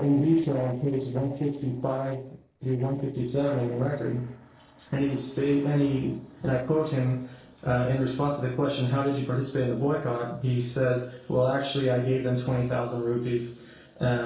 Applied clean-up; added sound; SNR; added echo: neural separator model SepFormer DNS4.